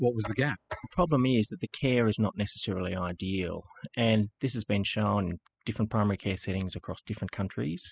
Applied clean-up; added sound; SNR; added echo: classical method spectral subtraction.